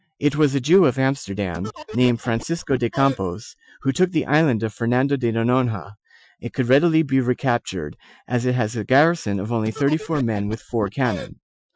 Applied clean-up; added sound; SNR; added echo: classical method Wiener filter.